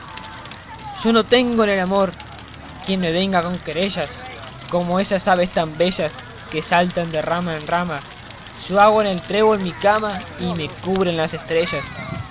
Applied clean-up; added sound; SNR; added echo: none; Crackle; 14 dB; none.